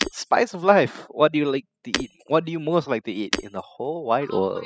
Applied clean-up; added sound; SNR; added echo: classical method spectral subtraction.